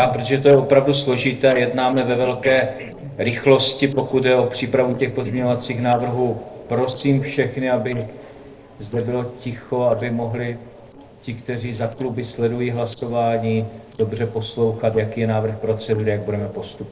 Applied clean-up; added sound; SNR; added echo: neural separator model SepFormer DNS4.